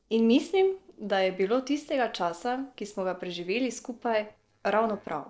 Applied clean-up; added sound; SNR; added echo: neural separator model SepFormer DNS4.